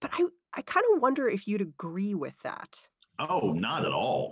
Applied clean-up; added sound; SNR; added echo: none; none; none; none.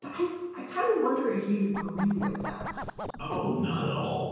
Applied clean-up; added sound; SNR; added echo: none; Scratching (performance technique); 8 dB; reverberation time 1.0 s.